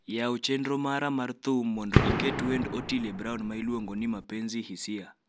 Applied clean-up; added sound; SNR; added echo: none; Gunshot, gunfire; -1 dB; none.